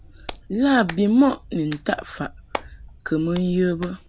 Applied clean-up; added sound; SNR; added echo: none; Hands; 15 dB; none.